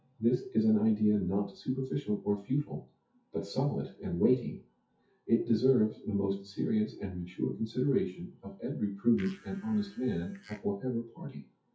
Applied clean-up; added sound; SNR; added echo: classical method WPE with log-MMSE.